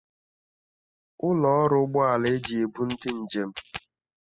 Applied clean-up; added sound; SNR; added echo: classical method spectral subtraction.